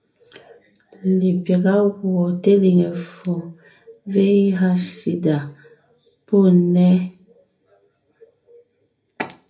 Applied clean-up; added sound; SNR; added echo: none; none; none; reverberation time 0.3 s.